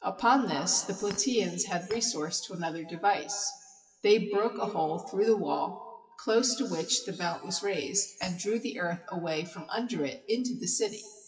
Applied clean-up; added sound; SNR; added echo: classical method WPE with log-MMSE.